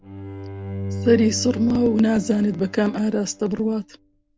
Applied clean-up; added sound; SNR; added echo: none; Bowed string instrument; 12 dB; none.